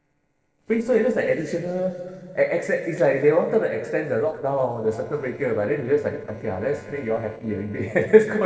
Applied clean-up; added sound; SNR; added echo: neural separator model SepFormer DNS4.